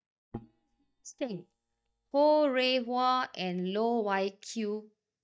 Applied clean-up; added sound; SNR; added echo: neural mask model DeepFilterNet 3.